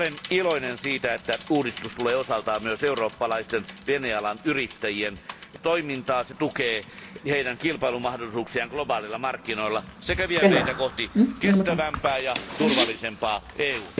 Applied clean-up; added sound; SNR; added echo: none; Bicycle; 3 dB; none.